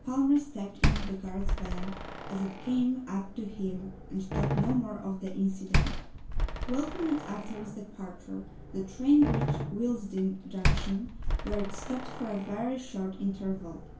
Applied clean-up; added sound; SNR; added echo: none; Slam; 1 dB; reverberation time 0.3 s.